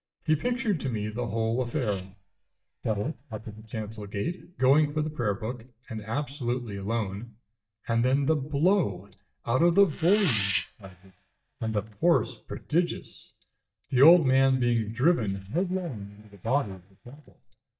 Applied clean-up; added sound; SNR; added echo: neural mask model DeepFilterNet 3.